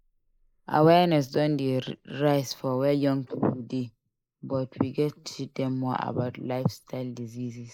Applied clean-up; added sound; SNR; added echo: neural mask model Resemble Enhance denoiser.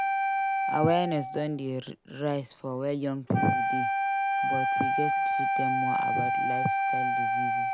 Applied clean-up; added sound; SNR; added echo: none; Wind instrument, woodwind instrument; -4 dB; none.